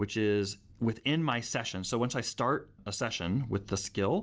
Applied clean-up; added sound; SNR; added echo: none; none; none; none.